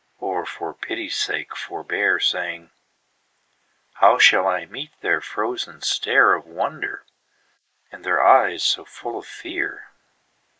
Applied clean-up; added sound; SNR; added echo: neural mask model Resemble Enhance denoiser.